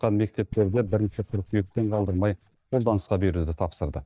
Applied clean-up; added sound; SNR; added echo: neural mask model DeepFilterNet 3.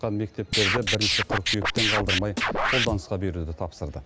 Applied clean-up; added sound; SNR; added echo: none; Scratching (performance technique); -4 dB; none.